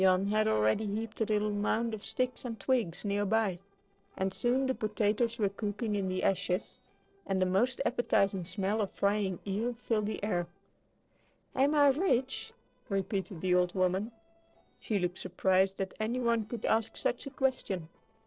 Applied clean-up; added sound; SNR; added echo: neural separator model SepFormer DNS4.